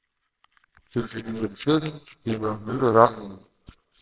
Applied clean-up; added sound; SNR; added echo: neural separator model SepFormer WHAMR!.